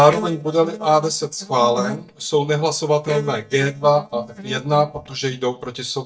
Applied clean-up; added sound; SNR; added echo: neural mask model DeepFilterNet 3.